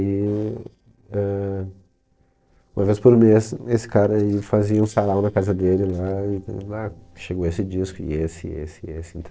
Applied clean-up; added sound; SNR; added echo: neural separator model SepFormer DNS4.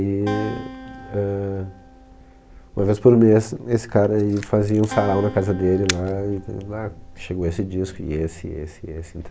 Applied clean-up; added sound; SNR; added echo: none; Camera + Acoustic guitar; 15 dB; none.